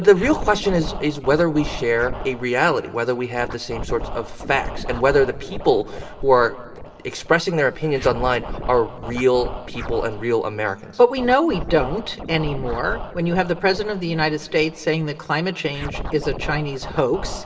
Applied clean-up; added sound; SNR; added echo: none; Scratching (performance technique); 10 dB; reverberation time 2.0 s.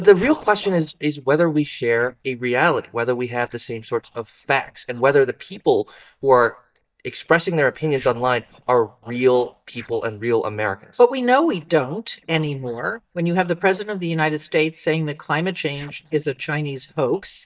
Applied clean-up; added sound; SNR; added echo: neural mask model DeepFilterNet 3.